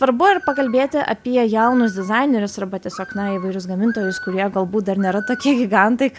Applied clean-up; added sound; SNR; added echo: none; Bird; 17 dB; none.